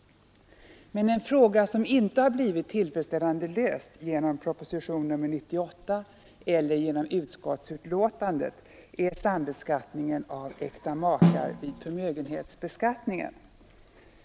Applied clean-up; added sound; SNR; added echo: none; Snare drum; -2 dB; none.